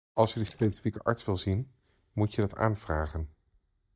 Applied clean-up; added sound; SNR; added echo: neural mask model DeepFilterNet 3.